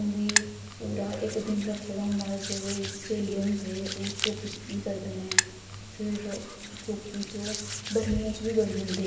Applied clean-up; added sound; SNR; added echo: none; Hands; 4 dB; reverberation time 1.2 s.